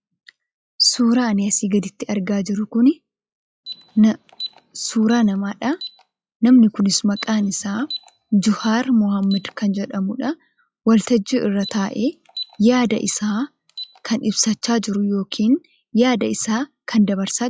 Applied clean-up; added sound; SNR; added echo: classical method log-MMSE.